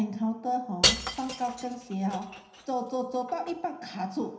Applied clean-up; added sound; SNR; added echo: none; Shatter / Crushing; 0 dB; reverberation time 0.9 s.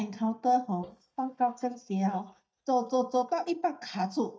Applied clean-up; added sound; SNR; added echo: neural mask model DeepFilterNet 3.